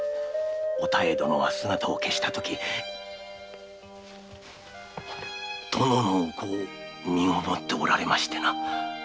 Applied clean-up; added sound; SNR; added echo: none; none; none; none.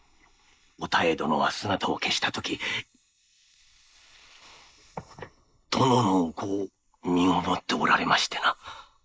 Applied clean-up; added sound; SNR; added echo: neural mask model Resemble Enhance denoiser.